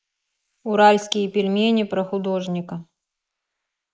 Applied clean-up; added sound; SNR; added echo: neural mask model Resemble Enhance denoiser.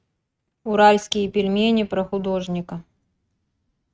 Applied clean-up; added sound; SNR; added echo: neural mask model RNNoise.